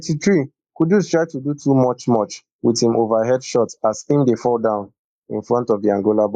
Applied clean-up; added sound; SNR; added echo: neural mask model Resemble Enhance denoiser.